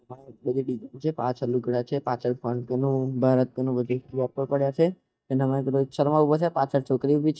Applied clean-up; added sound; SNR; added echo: neural mask model DeepFilterNet 3.